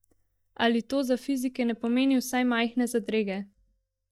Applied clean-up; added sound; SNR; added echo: neural mask model DeepFilterNet 3.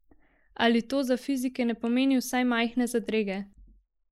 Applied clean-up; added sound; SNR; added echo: neural mask model Resemble Enhance denoiser.